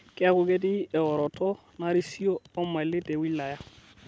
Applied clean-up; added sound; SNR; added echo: none; none; none; none.